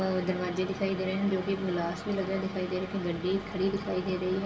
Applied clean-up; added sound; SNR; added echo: none; none; none; reverberation time 0.2 s.